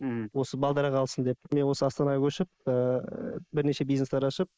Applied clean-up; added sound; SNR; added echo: neural mask model Resemble Enhance denoiser.